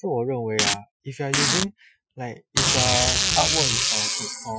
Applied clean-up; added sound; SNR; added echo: classical method Wiener filter.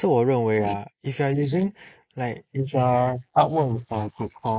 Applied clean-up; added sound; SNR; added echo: neural mask model Resemble Enhance denoiser.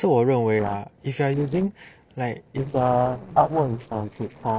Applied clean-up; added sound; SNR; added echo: neural separator model SepFormer DNS4.